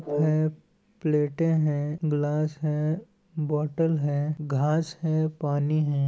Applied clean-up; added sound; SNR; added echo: none; Brass instrument; 10 dB; none.